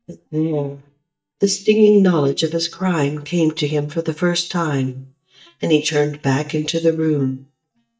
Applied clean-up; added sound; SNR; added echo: neural mask model DeepFilterNet 3.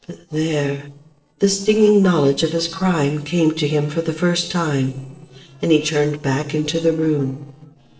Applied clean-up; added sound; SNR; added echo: neural separator model SepFormer DNS4.